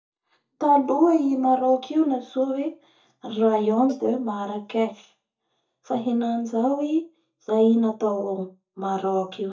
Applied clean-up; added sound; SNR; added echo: neural mask model DeepFilterNet 3.